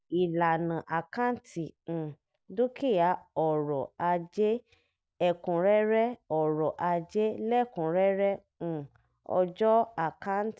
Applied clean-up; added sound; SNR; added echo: none; none; none; none.